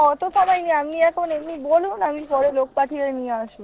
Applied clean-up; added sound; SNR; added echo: neural separator model SepFormer DNS4.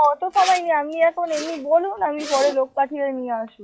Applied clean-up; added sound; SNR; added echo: classical method log-MMSE.